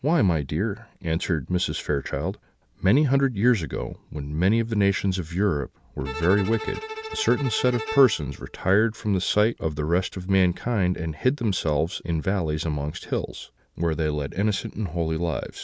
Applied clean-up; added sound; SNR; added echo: none; Bowed string instrument; 12 dB; none.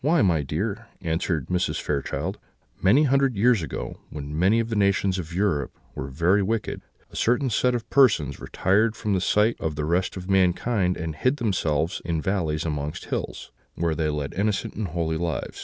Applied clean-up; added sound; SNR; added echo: none; none; none; none.